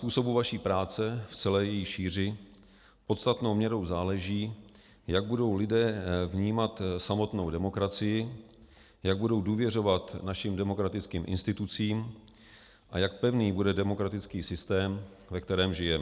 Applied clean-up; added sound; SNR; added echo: none; none; none; none.